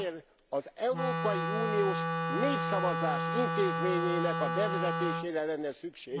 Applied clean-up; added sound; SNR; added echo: none; Wind instrument, woodwind instrument; 0 dB; none.